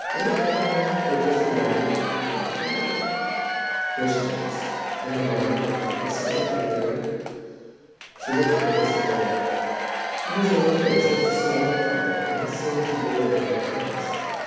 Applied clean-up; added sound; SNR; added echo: none; Applause / Crowd / Cheering; 2 dB; reverberation time 2.1 s.